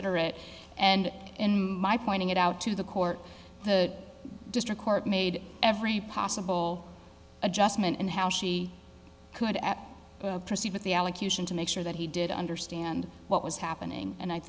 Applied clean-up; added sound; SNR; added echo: none; none; none; none.